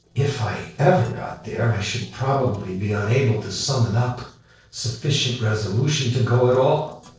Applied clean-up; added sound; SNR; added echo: neural separator model SepFormer DNS4.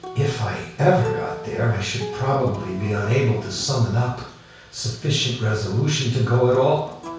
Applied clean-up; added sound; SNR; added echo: none; Acoustic guitar; 15 dB; reverberation time 0.6 s.